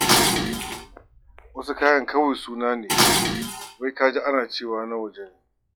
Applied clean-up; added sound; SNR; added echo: classical method log-MMSE.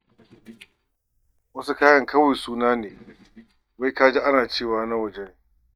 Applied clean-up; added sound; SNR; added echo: neural mask model DeepFilterNet 3.